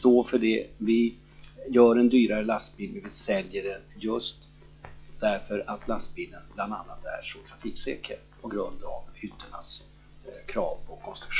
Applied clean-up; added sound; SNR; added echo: classical method log-MMSE.